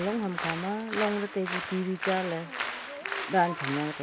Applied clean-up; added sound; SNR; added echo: none; Applause; 5 dB; none.